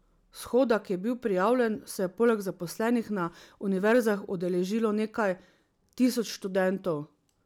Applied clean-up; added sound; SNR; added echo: none; none; none; none.